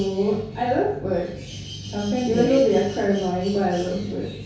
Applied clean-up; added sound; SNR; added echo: none; none; none; reverberation time 0.6 s.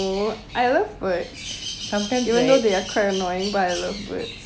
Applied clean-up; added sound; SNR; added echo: none; none; none; none.